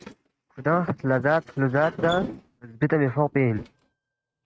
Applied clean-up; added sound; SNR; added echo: neural mask model RNNoise.